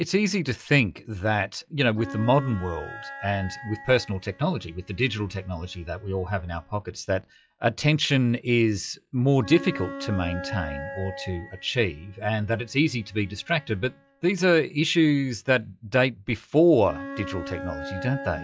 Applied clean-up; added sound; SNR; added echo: classical method log-MMSE.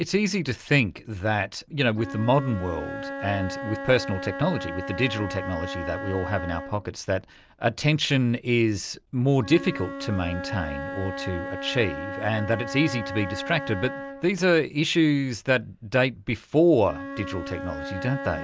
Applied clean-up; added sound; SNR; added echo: none; Wind instrument, woodwind instrument; 10 dB; none.